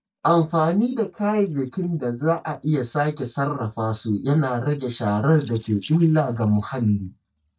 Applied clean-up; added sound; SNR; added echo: neural mask model DeepFilterNet 3.